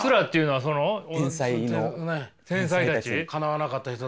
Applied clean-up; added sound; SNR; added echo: none; none; none; none.